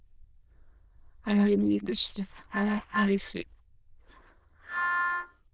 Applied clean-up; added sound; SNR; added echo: neural diffusion model UNIVERSE++.